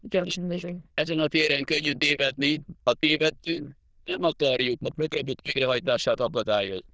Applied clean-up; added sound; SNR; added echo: neural diffusion model UNIVERSE++.